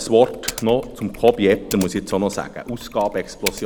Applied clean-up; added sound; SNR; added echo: none; Typing; 15 dB; none.